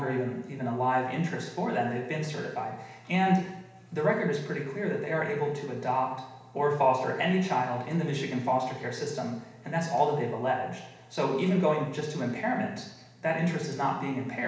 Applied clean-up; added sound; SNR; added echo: none; none; none; reverberation time 0.9 s.